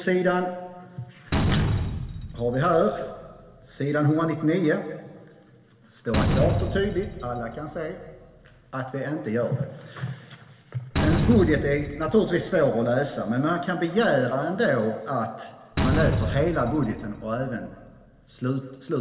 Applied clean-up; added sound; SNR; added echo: none; Slam; 5 dB; reverberation time 1.8 s.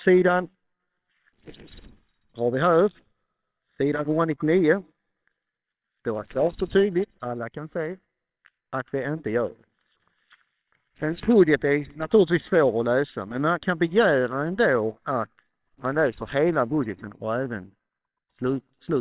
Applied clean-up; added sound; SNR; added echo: neural separator model SepFormer WHAMR!.